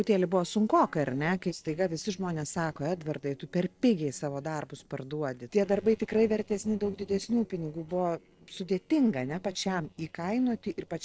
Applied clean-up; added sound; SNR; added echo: neural separator model SepFormer DNS4.